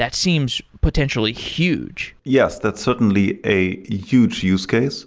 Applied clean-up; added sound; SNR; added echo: none; none; none; none.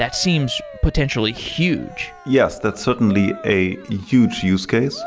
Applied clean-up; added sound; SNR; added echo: none; Cheering; 19 dB; none.